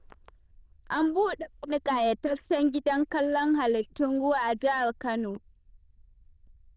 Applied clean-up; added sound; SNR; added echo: neural diffusion model UNIVERSE++.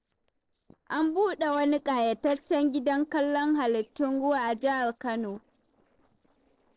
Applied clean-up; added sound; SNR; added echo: neural separator model SepFormer DNS4.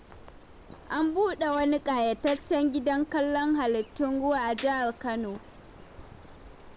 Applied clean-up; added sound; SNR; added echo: none; Bird + Gunshot, gunfire; 19 dB; none.